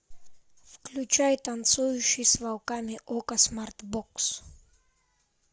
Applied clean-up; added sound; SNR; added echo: none; none; none; none.